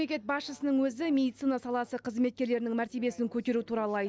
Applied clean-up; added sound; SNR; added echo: none; none; none; none.